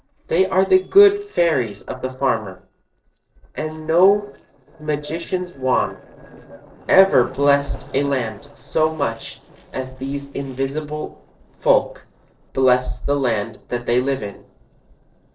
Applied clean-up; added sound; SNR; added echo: neural separator model SepFormer DNS4.